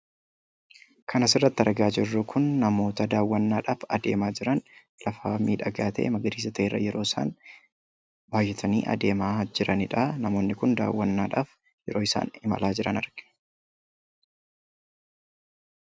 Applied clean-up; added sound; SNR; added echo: none; none; none; none.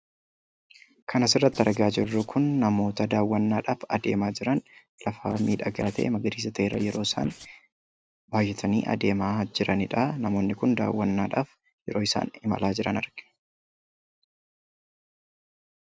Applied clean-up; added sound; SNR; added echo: neural separator model SepFormer DNS4.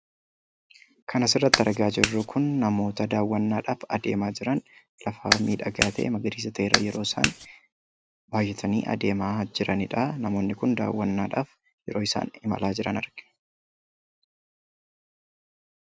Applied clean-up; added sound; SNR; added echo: none; Clapping; -1 dB; none.